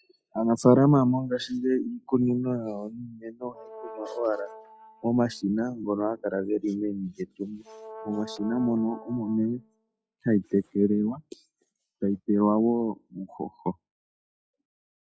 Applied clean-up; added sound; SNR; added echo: classical method log-MMSE.